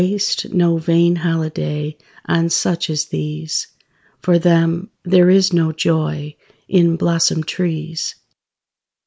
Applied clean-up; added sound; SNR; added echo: none; none; none; none.